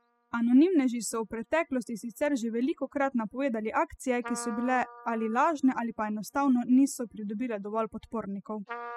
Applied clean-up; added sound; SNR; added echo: classical method spectral subtraction.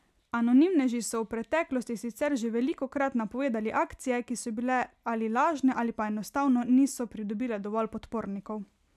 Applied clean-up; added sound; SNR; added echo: none; none; none; none.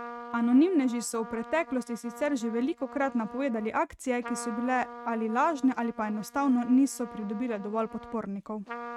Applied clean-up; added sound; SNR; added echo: neural mask model RNNoise.